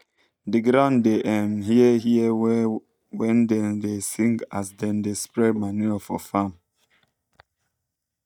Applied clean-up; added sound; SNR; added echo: neural mask model DeepFilterNet 3.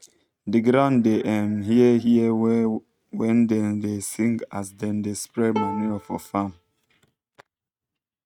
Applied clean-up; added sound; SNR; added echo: neural mask model RNNoise.